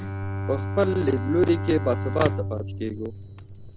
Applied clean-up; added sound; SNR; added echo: none; Fire + Bowed string instrument; 3 dB; none.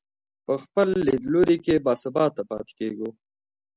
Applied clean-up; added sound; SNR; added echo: none; none; none; none.